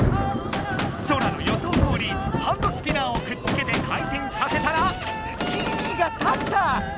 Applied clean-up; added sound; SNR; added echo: none; Thunder + Gunshot, gunfire; 1 dB; none.